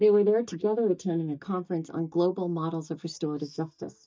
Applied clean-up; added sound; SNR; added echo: neural mask model DeepFilterNet 3.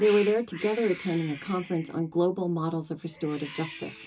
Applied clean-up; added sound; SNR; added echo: none; Cat; 15 dB; reverberation time 0.2 s.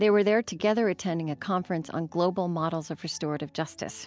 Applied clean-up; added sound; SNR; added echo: none; none; none; none.